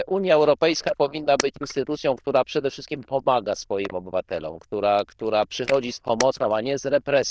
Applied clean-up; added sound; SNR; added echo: neural diffusion model UNIVERSE++.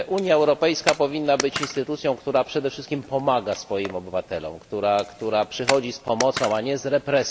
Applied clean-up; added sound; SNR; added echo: none; Camera; 12 dB; none.